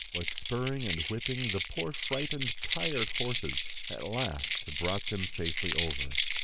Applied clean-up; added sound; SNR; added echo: none; Keys jangling; -4 dB; none.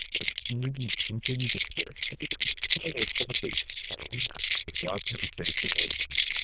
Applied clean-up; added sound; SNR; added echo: neural diffusion model UNIVERSE++.